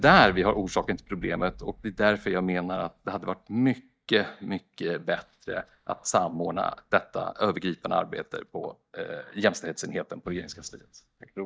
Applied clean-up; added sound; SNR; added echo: neural mask model DeepFilterNet 3.